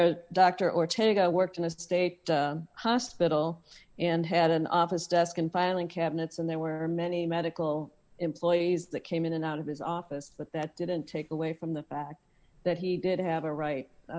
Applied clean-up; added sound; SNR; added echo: none; none; none; none.